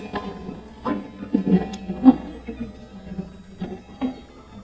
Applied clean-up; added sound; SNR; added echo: neural mask model DeepFilterNet 3.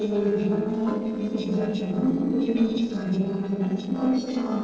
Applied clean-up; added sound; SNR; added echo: neural separator model SepFormer DNS4.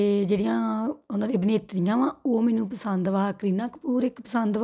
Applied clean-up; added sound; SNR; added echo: none; none; none; none.